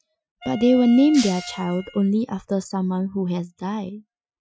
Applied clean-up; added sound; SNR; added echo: classical method Wiener filter.